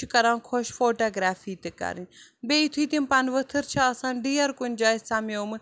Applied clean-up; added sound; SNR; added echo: none; none; none; none.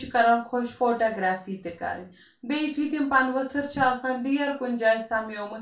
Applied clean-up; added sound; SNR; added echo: none; none; none; reverberation time 0.3 s.